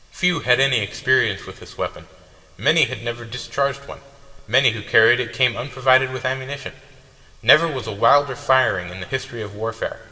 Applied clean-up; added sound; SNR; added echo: none; none; none; reverberation time 1.7 s.